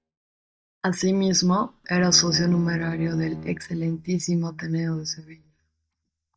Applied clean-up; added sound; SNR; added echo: neural mask model DeepFilterNet 3.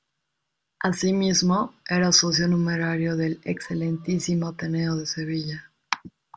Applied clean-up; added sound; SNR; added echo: none; none; none; none.